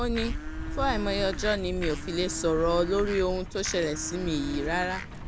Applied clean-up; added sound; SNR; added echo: none; Domestic sounds, home sounds + Truck; 5 dB; none.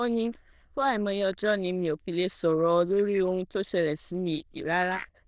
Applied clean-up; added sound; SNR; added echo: neural diffusion model UNIVERSE++.